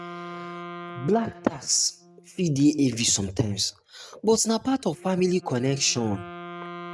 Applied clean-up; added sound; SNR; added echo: neural mask model RNNoise.